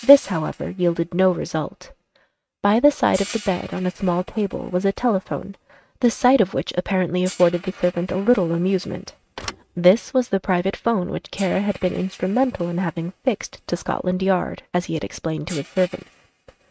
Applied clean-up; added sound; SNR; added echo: neural mask model RNNoise.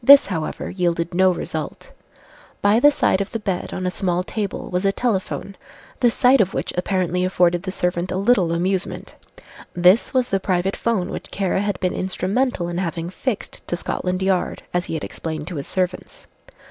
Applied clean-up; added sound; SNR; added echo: none; none; none; none.